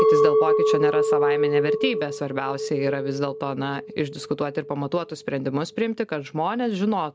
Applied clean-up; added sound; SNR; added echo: none; Chink, clink; -2 dB; none.